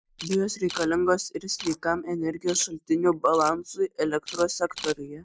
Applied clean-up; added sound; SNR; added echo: neural mask model Resemble Enhance denoiser.